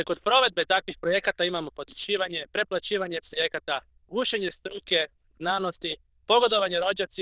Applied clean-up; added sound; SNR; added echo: neural diffusion model UNIVERSE++.